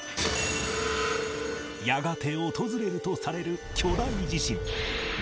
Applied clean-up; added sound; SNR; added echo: none; none; none; none.